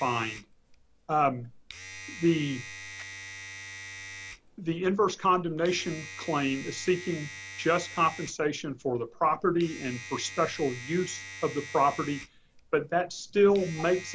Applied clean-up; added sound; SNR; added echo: none; Domestic sounds, home sounds; 15 dB; none.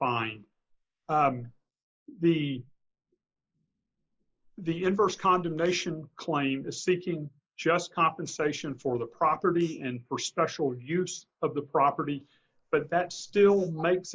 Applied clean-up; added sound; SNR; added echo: neural mask model Resemble Enhance denoiser.